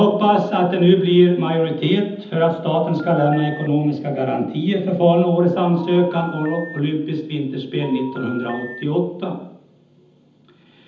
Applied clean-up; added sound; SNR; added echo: none; Telephone; 17 dB; reverberation time 0.8 s.